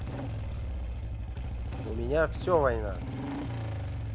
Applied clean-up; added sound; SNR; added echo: none; Engine starting / Motorcycle; 1 dB; none.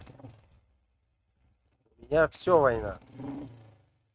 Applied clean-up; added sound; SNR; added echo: neural mask model RNNoise.